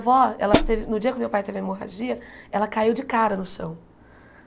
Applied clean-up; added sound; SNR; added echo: none; Hi-hat; -3 dB; none.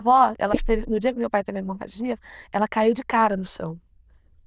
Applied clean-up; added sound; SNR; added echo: neural diffusion model UNIVERSE++.